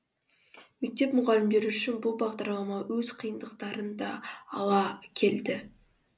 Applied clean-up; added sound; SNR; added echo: none; none; none; none.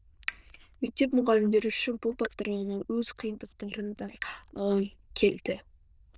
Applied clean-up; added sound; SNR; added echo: neural diffusion model UNIVERSE++.